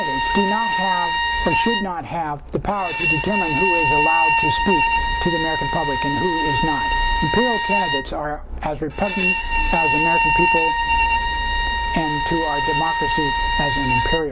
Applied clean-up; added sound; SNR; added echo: none; Bowed string instrument; -4 dB; none.